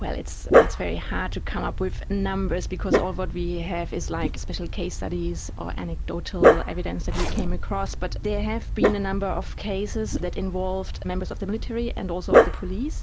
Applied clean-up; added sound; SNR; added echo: none; Dog + Zipper (clothing); -5 dB; none.